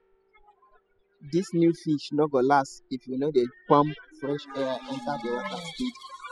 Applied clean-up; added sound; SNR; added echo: classical method spectral subtraction.